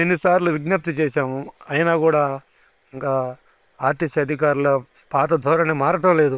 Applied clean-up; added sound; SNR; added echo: neural separator model SepFormer WHAM!.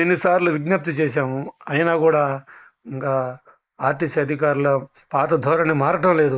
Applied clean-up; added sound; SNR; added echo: neural mask model Resemble Enhance denoiser.